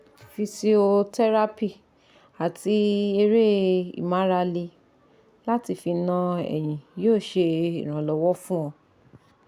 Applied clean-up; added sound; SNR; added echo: none; none; none; none.